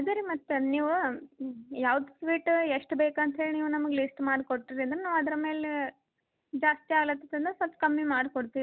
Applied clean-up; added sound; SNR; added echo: none; none; none; none.